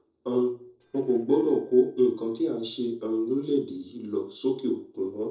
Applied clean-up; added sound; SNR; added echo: neural separator model SepFormer DNS4.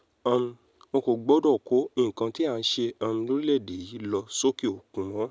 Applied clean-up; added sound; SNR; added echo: none; none; none; none.